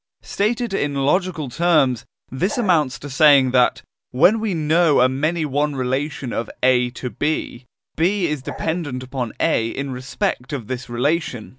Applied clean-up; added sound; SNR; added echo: none; Bark; 11 dB; none.